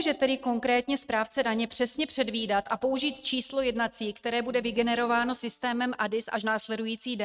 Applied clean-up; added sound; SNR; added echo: neural mask model RNNoise.